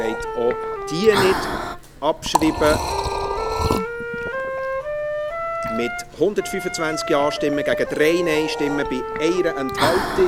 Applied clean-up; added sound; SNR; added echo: none; Wind instrument, woodwind instrument + Liquid; 2 dB; none.